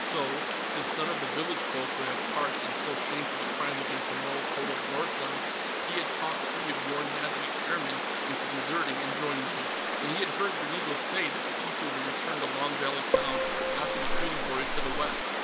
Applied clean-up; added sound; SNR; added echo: none; Water + Keyboard (musical); -5 dB; none.